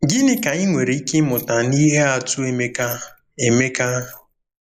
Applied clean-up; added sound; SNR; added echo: neural mask model Resemble Enhance denoiser.